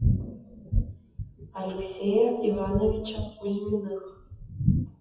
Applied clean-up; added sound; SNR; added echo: classical method WPE with log-MMSE.